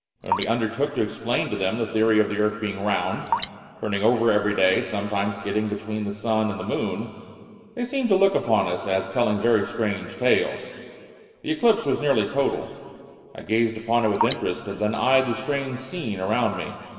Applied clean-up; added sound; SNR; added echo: none; Drip; 8 dB; reverberation time 2.4 s.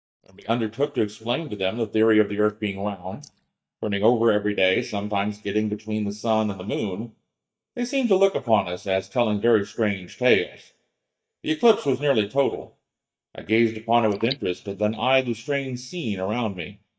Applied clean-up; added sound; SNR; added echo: neural mask model DeepFilterNet 3.